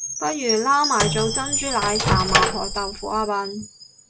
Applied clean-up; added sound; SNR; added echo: none; Chime + Microwave oven; 1 dB; none.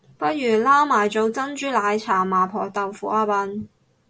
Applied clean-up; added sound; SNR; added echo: none; none; none; none.